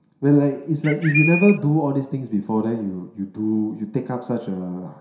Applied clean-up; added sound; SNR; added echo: none; Bird; 3 dB; reverberation time 0.7 s.